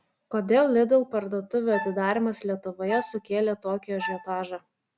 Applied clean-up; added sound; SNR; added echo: none; Wind instrument, woodwind instrument; 11 dB; none.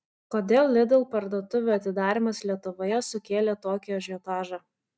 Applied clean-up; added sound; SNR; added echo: neural mask model DeepFilterNet 3.